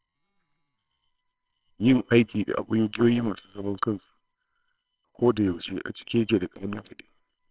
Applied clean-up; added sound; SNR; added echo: neural separator model SepFormer WHAMR!.